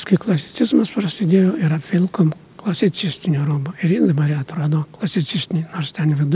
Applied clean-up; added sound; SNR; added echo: none; none; none; none.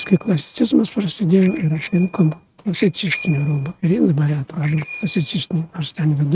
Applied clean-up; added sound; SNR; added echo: neural mask model RNNoise.